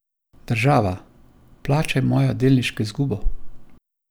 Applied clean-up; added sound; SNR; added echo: none; none; none; none.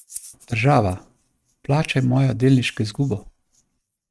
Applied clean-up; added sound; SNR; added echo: neural mask model RNNoise.